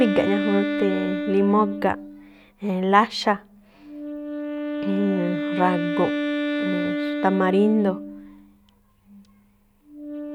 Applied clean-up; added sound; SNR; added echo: none; Wind instrument, woodwind instrument; 4 dB; none.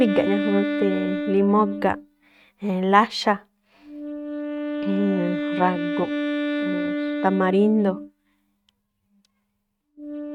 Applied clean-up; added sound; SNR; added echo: neural mask model RNNoise.